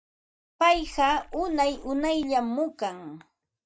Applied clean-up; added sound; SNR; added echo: neural mask model DeepFilterNet 3.